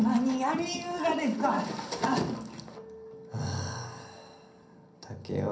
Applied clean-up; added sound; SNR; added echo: none; none; none; reverberation time 0.6 s.